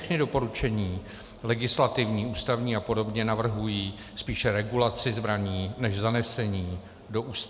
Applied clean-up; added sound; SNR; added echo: none; none; none; none.